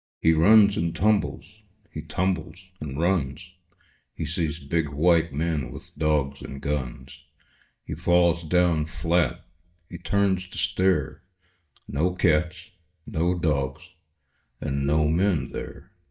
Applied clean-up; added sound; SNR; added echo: neural mask model DeepFilterNet 3.